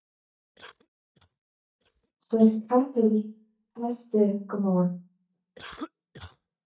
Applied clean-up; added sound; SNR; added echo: neural mask model DeepFilterNet 3.